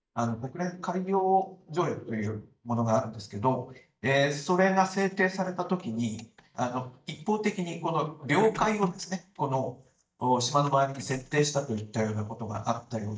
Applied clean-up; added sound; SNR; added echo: neural mask model DeepFilterNet 3.